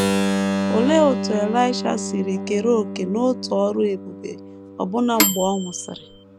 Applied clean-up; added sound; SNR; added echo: none; Microwave oven / Bell + Keyboard (musical); 3 dB; none.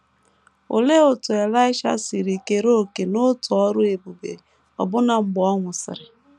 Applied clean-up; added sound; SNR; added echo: none; none; none; none.